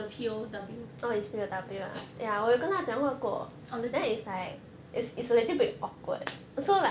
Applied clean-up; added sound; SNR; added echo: none; none; none; none.